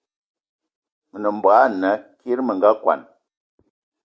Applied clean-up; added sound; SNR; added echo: none; none; none; none.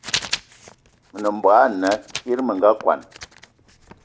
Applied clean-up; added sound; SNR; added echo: none; Writing; 12 dB; none.